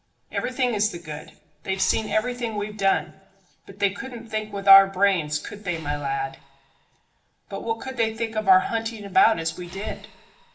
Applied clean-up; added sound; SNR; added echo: none; Breathing; 18 dB; reverberation time 0.7 s.